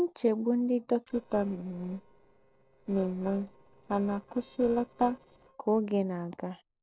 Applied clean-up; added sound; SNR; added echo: neural separator model SepFormer DNS4.